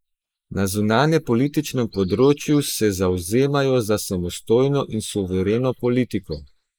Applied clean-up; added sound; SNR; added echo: neural mask model Resemble Enhance denoiser.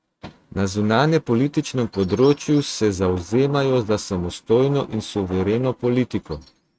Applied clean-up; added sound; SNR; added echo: neural mask model RNNoise.